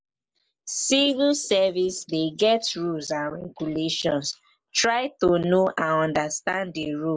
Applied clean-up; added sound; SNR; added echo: neural mask model Resemble Enhance denoiser.